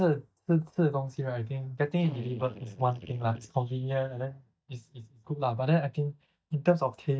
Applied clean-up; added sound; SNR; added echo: neural mask model DeepFilterNet 3.